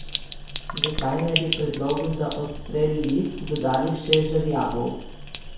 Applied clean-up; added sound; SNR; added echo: none; Sink (filling or washing); 6 dB; reverberation time 0.9 s.